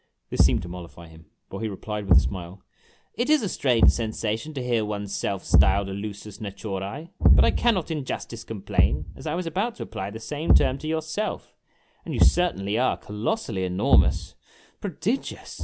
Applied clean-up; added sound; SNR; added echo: none; Thump, thud; -3 dB; none.